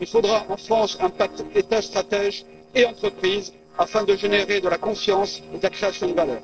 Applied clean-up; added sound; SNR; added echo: neural separator model SepFormer DNS4.